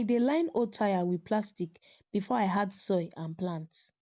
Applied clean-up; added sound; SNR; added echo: none; none; none; none.